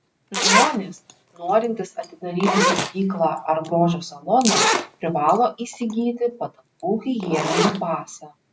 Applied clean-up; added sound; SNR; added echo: none; Zipper (clothing); 3 dB; none.